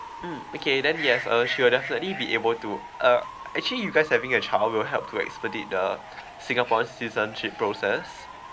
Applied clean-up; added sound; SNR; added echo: none; Bird / Fowl; 13 dB; none.